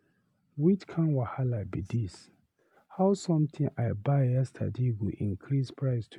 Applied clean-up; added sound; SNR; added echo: none; none; none; none.